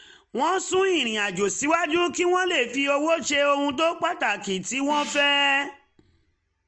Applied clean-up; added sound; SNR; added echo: none; Gong; 18 dB; none.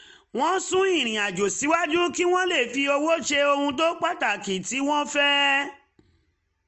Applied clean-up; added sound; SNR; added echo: none; none; none; none.